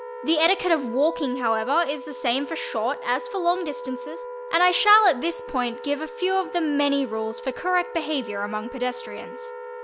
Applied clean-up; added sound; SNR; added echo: none; Wind instrument, woodwind instrument; 11 dB; none.